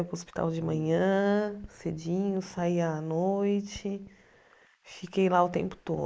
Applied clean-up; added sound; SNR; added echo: neural mask model Resemble Enhance denoiser.